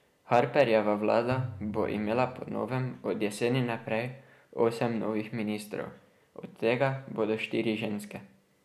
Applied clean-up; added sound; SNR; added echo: none; Tabla; 15 dB; none.